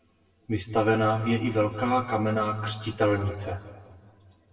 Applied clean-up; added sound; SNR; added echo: none; none; none; reverberation time 1.6 s.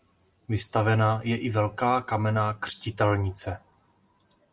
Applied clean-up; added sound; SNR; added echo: none; none; none; none.